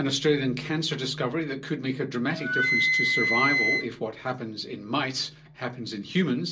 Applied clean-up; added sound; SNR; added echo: none; Wind instrument, woodwind instrument; -1 dB; reverberation time 0.2 s.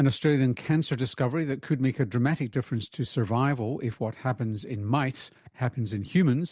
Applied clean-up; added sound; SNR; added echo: none; none; none; none.